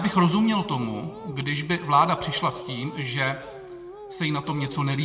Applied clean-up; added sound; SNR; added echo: none; Dog; 15 dB; reverberation time 1.8 s.